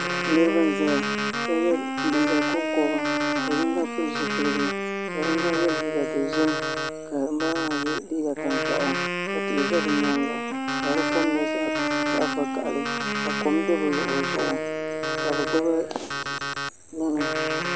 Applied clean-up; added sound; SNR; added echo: none; Wind instrument, woodwind instrument + Alarm; 0 dB; none.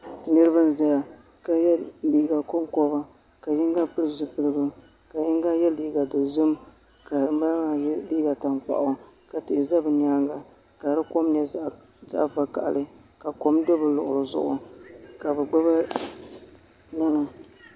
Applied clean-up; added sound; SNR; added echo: none; none; none; none.